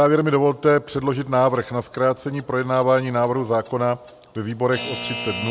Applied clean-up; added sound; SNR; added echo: none; Alarm / Clock; 16 dB; none.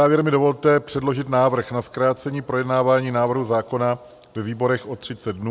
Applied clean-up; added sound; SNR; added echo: none; none; none; none.